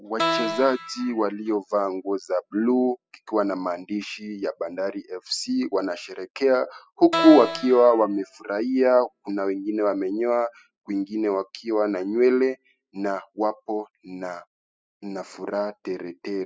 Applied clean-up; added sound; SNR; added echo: classical method spectral subtraction.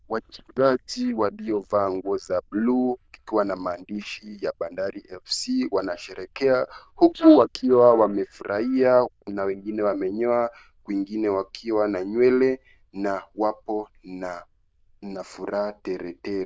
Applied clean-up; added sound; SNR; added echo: neural diffusion model UNIVERSE++.